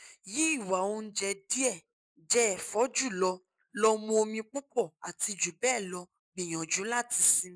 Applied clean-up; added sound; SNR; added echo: neural mask model Resemble Enhance denoiser.